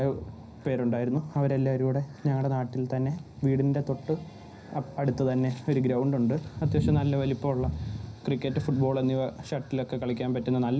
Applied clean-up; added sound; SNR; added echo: none; none; none; reverberation time 0.5 s.